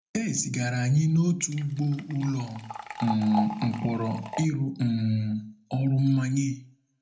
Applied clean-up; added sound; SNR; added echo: none; Liquid; 11 dB; reverberation time 0.2 s.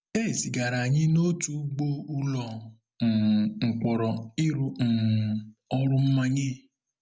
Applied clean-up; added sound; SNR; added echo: none; none; none; none.